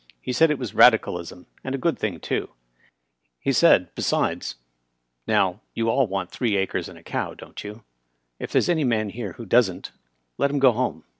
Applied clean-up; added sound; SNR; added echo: none; none; none; none.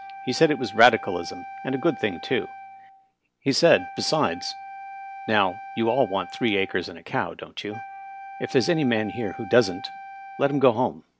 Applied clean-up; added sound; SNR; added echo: none; Wind instrument, woodwind instrument; 15 dB; none.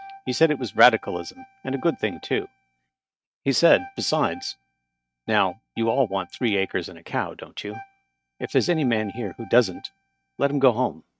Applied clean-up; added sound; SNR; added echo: neural mask model RNNoise.